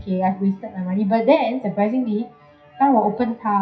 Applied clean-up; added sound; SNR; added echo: classical method WPE with log-MMSE.